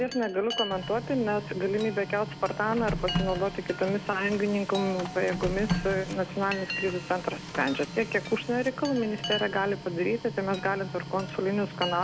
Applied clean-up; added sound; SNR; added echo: none; Chime + Printer; 7 dB; none.